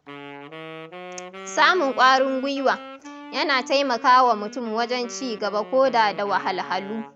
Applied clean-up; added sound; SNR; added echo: none; Wind instrument, woodwind instrument; 16 dB; none.